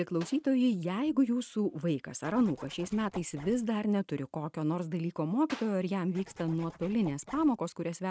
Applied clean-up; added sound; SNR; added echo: neural mask model RNNoise.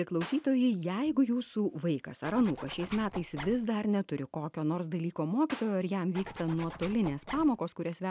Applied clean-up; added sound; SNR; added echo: none; Clapping + Zipper (clothing); 14 dB; none.